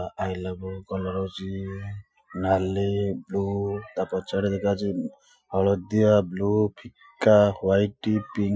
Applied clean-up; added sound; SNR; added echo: classical method Wiener filter.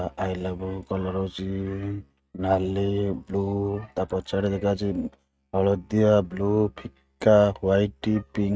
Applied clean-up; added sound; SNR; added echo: neural mask model RNNoise.